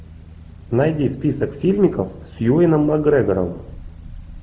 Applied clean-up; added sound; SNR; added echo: none; none; none; none.